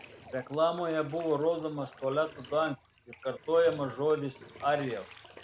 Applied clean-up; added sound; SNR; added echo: none; Bathtub (filling or washing) + Drip; 20 dB; none.